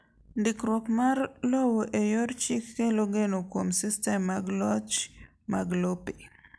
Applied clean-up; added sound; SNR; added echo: none; none; none; none.